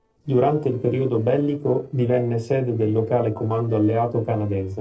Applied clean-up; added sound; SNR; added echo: neural separator model SepFormer DNS4.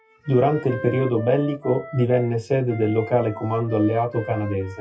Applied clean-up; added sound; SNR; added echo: classical method WPE with log-MMSE.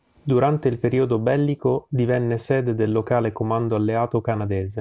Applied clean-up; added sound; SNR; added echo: none; none; none; none.